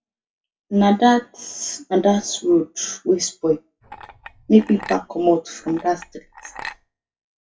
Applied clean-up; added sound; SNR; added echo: classical method WPE with log-MMSE.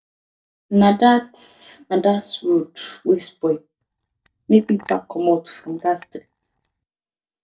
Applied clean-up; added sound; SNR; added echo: neural mask model DeepFilterNet 3.